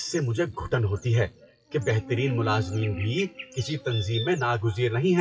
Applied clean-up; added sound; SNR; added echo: classical method WPE with log-MMSE.